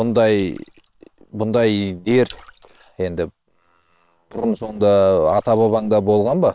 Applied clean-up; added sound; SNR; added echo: neural separator model SepFormer WHAM!.